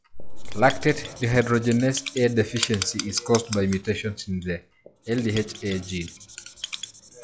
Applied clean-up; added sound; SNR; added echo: classical method log-MMSE.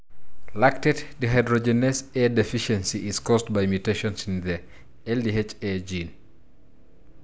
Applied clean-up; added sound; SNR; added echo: none; none; none; none.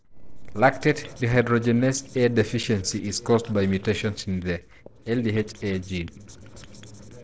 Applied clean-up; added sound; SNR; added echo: neural separator model SepFormer DNS4.